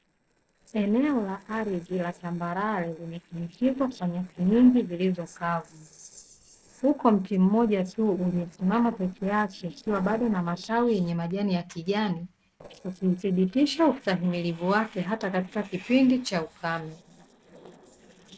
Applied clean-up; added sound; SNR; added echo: neural separator model SepFormer DNS4.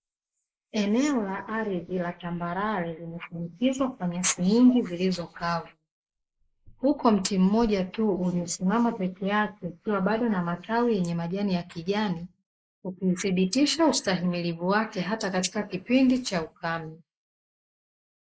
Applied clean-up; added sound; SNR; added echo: neural mask model Resemble Enhance denoiser.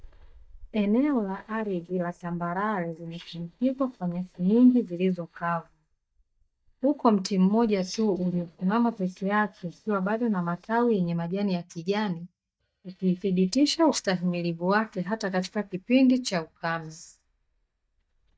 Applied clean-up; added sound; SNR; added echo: neural mask model DeepFilterNet 3.